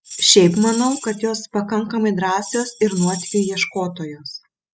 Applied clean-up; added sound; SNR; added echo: classical method spectral subtraction.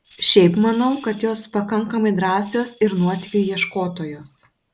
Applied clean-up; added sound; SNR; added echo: none; Tambourine; 14 dB; none.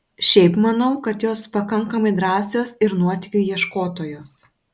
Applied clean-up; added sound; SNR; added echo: none; none; none; none.